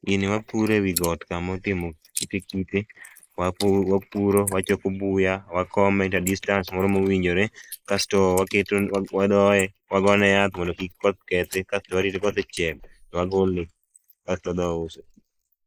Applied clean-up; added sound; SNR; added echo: neural mask model Resemble Enhance denoiser.